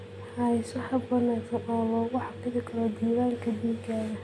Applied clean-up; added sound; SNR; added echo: none; none; none; none.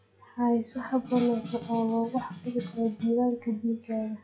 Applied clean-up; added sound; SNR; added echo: classical method log-MMSE.